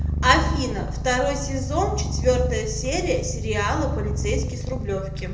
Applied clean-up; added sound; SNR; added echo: none; Purr; 1 dB; reverberation time 0.7 s.